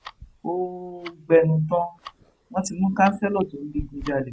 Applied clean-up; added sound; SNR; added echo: none; Tick-tock; 18 dB; none.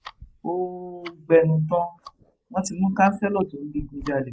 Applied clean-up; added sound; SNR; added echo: neural mask model Resemble Enhance denoiser.